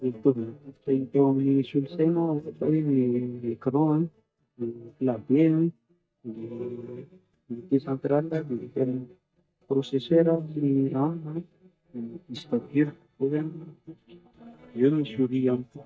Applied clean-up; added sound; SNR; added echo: neural mask model DeepFilterNet 3.